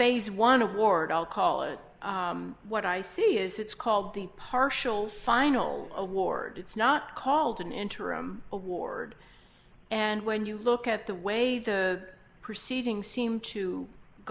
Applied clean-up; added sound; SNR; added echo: none; none; none; none.